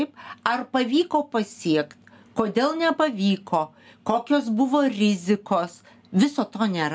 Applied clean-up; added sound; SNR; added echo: none; none; none; none.